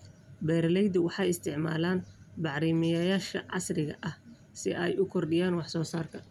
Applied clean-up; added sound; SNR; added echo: none; none; none; none.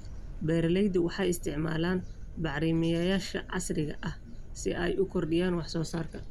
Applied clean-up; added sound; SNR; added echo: none; Thunderstorm; 9 dB; none.